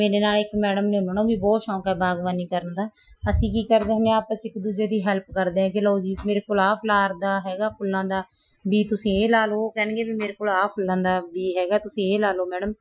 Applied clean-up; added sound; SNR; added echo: classical method Wiener filter.